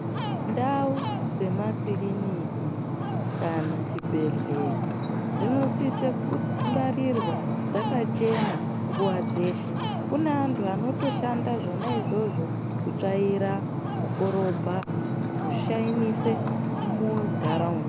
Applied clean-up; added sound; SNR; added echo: none; Ocean; -2 dB; none.